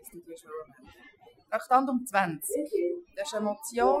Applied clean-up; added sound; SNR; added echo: classical method Wiener filter.